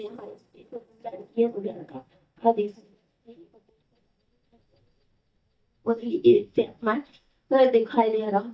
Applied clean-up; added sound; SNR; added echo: neural mask model DeepFilterNet 3.